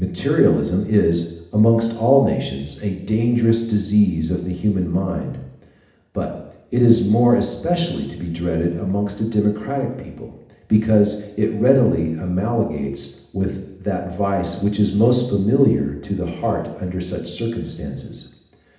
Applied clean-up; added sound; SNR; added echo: none; none; none; reverberation time 0.8 s.